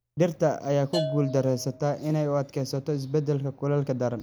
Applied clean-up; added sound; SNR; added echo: none; Bell / Percussion; 14 dB; none.